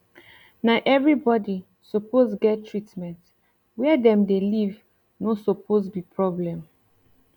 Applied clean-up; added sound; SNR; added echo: none; none; none; none.